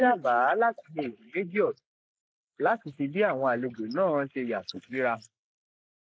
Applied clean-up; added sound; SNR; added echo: neural mask model Resemble Enhance denoiser.